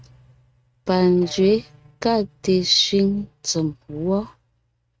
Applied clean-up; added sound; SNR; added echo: neural mask model RNNoise.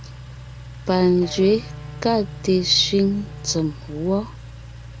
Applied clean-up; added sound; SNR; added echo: none; Engine + Electric guitar; 13 dB; none.